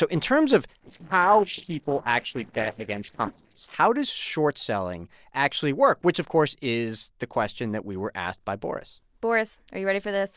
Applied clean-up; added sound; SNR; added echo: neural separator model SepFormer DNS4.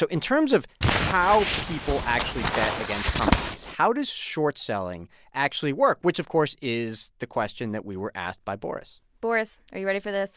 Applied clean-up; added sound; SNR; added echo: none; Crumpling, crinkling; 0 dB; none.